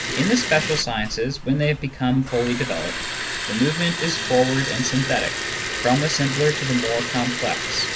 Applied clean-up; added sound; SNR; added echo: none; Liquid; 5 dB; none.